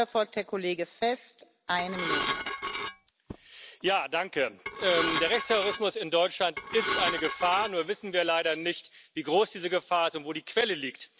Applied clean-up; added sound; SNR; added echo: none; Dishes, pots, and pans / Glass; 3 dB; none.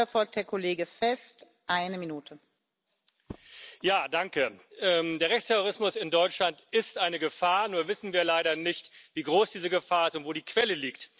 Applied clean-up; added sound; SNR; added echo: none; none; none; none.